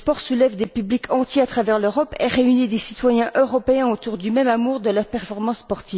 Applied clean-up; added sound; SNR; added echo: none; none; none; none.